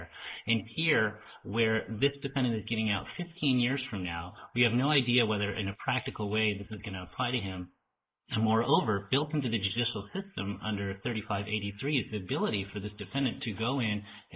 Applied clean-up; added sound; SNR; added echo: neural mask model Resemble Enhance denoiser.